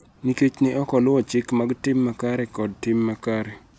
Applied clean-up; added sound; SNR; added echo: none; none; none; none.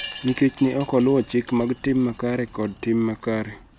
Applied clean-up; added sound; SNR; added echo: none; Wind chime; 17 dB; none.